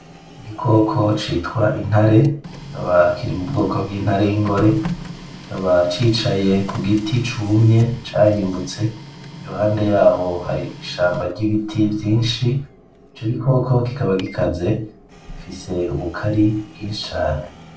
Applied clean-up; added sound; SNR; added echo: none; Printer; 17 dB; reverberation time 0.2 s.